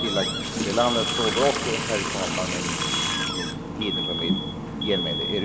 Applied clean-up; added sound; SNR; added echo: none; Water tap, faucet + Alarm; -1 dB; none.